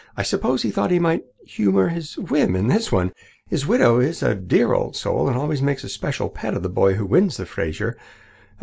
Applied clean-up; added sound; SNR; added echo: none; none; none; none.